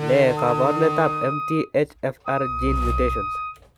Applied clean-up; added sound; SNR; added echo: none; Wind instrument, woodwind instrument + Slam; 3 dB; none.